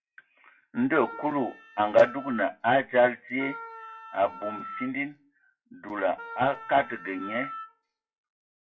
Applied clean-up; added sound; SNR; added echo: classical method WPE with log-MMSE.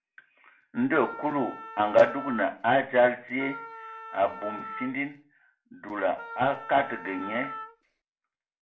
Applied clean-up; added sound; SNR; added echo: none; Wind instrument, woodwind instrument; 13 dB; reverberation time 0.4 s.